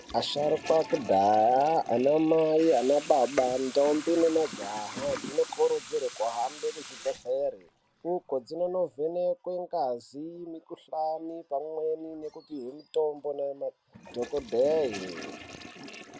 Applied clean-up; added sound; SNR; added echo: none; Toilet flush / Water tap, faucet; 16 dB; none.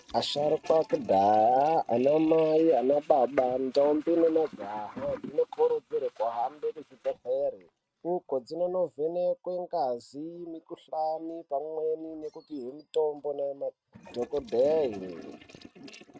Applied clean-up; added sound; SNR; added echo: neural mask model RNNoise.